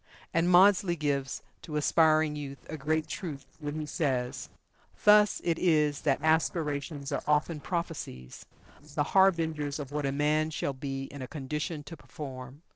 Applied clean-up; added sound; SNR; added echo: neural separator model SepFormer DNS4.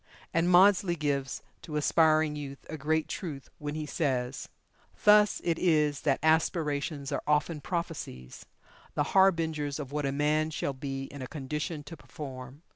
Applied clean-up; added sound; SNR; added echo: none; none; none; none.